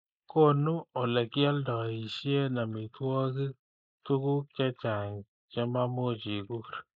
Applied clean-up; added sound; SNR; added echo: neural mask model Resemble Enhance denoiser.